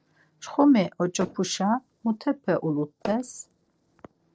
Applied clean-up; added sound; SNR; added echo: neural separator model SepFormer DNS4.